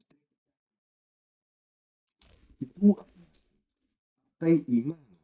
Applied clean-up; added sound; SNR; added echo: neural mask model DeepFilterNet 3.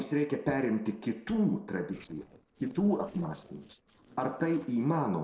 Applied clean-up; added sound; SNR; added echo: neural separator model SepFormer DNS4.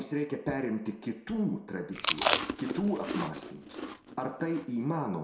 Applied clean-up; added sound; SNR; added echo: none; Chewing, mastication; -1 dB; reverberation time 0.5 s.